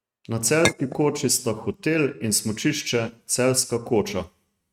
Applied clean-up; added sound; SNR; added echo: neural mask model RNNoise.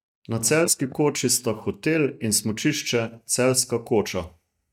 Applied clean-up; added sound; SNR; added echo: neural mask model DeepFilterNet 3.